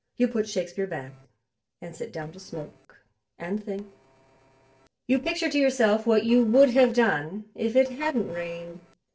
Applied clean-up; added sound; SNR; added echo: neural separator model SepFormer DNS4.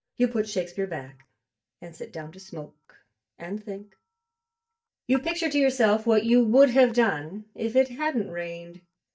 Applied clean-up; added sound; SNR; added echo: neural mask model DeepFilterNet 3.